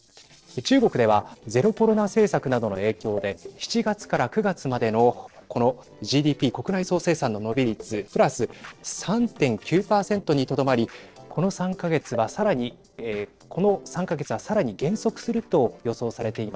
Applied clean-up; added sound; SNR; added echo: neural separator model SepFormer DNS4.